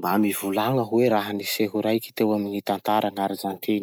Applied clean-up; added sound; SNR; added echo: none; none; none; none.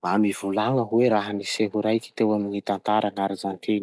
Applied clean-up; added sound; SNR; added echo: neural mask model DeepFilterNet 3.